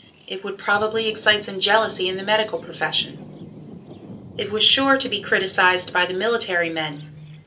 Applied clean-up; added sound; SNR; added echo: none; Thunder; 19 dB; reverberation time 0.2 s.